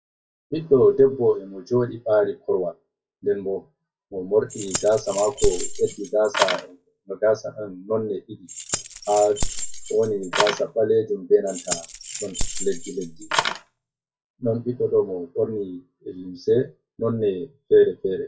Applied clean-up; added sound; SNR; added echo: classical method WPE with log-MMSE.